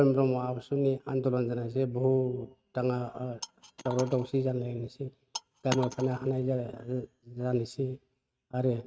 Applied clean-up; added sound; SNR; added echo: neural mask model RNNoise.